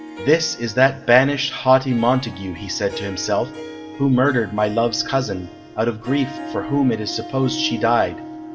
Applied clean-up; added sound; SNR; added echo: none; Harp; 13 dB; reverberation time 1.4 s.